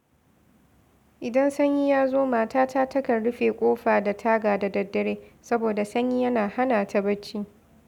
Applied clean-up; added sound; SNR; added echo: none; none; none; none.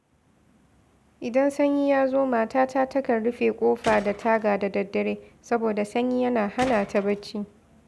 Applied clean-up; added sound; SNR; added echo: none; Tools; 15 dB; none.